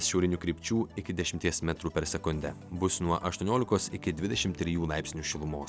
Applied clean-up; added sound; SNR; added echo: none; none; none; none.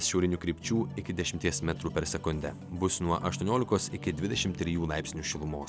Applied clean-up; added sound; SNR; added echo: none; Guitar; 12 dB; none.